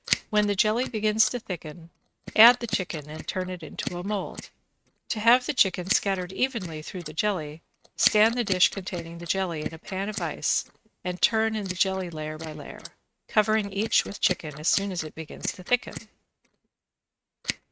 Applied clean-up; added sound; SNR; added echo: neural mask model RNNoise.